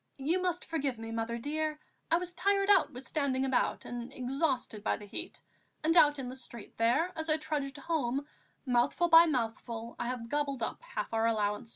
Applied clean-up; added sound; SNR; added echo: none; none; none; none.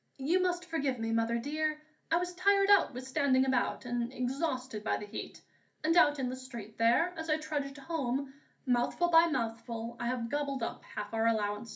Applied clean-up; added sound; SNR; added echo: none; none; none; reverberation time 0.3 s.